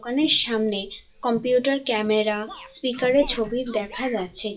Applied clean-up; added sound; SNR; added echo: classical method WPE with log-MMSE.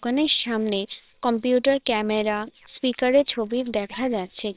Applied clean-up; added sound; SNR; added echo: neural separator model SepFormer WHAMR!.